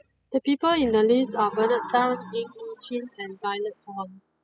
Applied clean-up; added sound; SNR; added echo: classical method spectral subtraction.